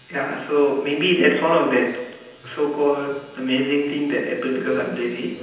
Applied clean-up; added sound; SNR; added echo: none; none; none; reverberation time 0.9 s.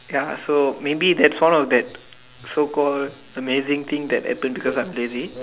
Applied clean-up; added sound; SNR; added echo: none; none; none; none.